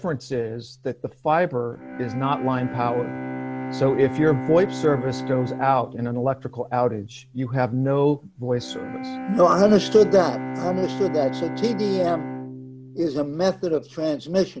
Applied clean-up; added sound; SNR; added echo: none; Bowed string instrument; 10 dB; none.